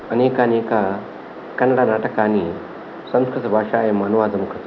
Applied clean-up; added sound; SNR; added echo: none; none; none; none.